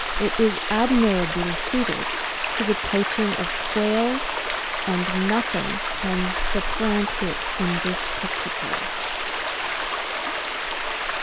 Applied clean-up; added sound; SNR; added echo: none; Stream; -1 dB; none.